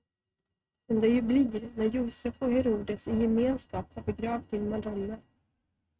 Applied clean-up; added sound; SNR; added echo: neural mask model RNNoise.